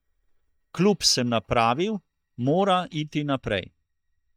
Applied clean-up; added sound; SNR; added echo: neural mask model DeepFilterNet 3.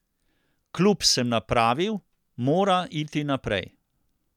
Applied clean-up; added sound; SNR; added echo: none; none; none; none.